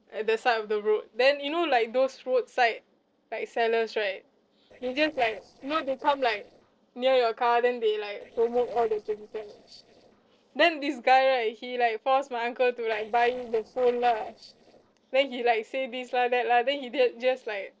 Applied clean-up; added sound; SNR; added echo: neural separator model SepFormer DNS4.